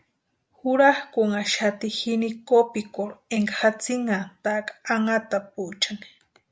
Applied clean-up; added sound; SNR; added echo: none; none; none; none.